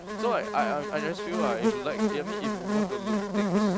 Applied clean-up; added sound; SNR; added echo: none; Buzz; -4 dB; none.